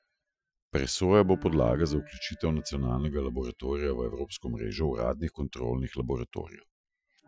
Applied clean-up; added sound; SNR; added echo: classical method Wiener filter.